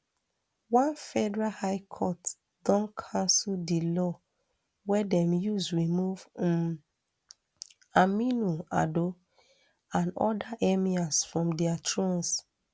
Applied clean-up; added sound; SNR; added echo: none; none; none; none.